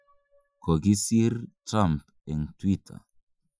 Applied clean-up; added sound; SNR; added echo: classical method Wiener filter.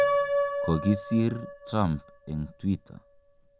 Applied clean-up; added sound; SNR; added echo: none; Piano; 2 dB; none.